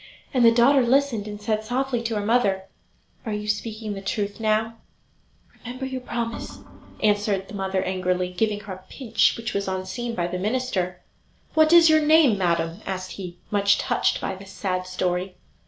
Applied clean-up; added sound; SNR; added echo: none; Organ; 14 dB; none.